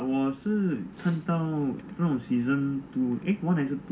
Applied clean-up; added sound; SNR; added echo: none; none; none; none.